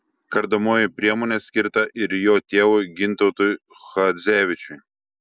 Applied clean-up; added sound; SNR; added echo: none; none; none; none.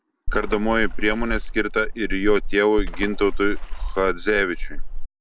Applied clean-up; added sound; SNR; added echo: none; Water / Splash, splatter; 1 dB; none.